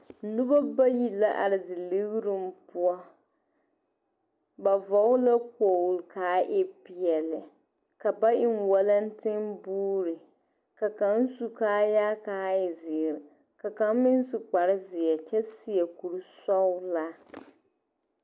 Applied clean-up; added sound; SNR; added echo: none; none; none; none.